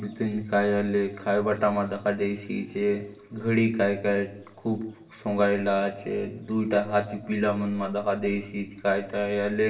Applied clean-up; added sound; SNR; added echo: none; none; none; reverberation time 0.7 s.